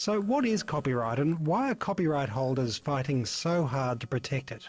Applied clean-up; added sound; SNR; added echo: neural separator model SepFormer DNS4.